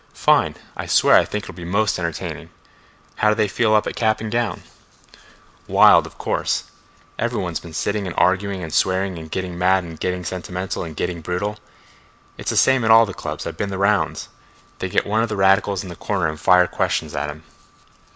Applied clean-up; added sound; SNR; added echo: none; none; none; none.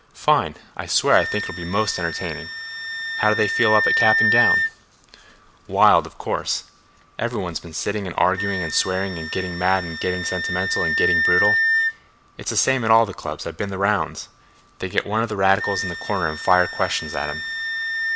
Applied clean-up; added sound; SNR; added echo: none; Wind instrument, woodwind instrument; 3 dB; none.